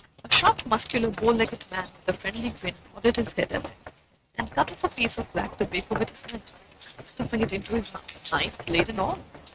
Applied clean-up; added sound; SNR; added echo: neural mask model RNNoise.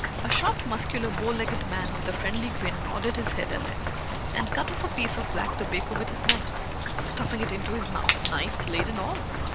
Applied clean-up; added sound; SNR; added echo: none; Rain; -3 dB; none.